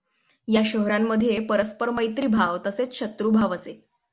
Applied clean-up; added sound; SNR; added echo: none; none; none; none.